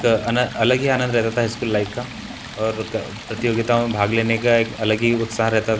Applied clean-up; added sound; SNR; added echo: none; Stream; 13 dB; none.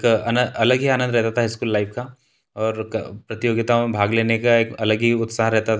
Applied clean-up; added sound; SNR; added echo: none; none; none; none.